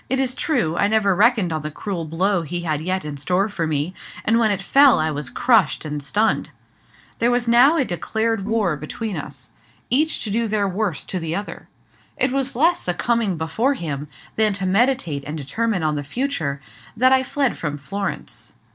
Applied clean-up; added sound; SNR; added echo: neural separator model SepFormer DNS4.